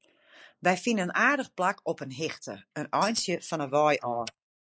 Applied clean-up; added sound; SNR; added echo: neural mask model Resemble Enhance denoiser.